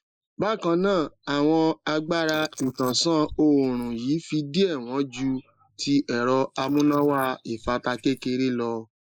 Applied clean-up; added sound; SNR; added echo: neural mask model Resemble Enhance denoiser.